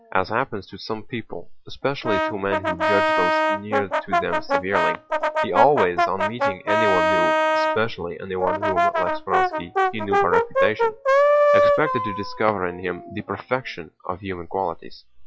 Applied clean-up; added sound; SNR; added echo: classical method log-MMSE.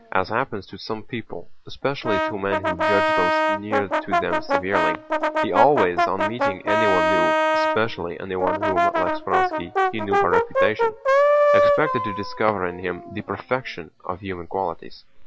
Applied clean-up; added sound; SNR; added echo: none; Brass instrument; -3 dB; none.